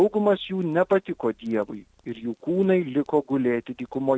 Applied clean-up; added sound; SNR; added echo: none; none; none; none.